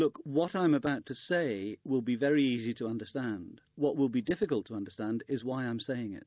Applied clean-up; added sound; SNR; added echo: none; none; none; none.